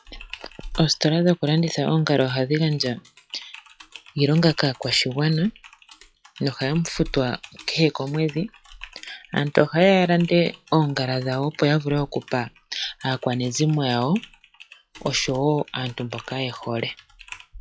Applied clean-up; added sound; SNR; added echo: classical method log-MMSE.